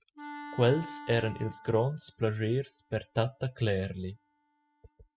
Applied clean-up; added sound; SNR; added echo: classical method spectral subtraction.